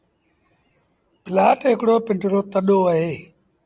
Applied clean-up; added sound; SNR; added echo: none; none; none; none.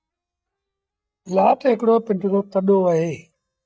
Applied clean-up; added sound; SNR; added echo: neural mask model DeepFilterNet 3.